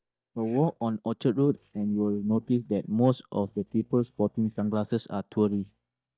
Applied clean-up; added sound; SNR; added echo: neural mask model DeepFilterNet 3.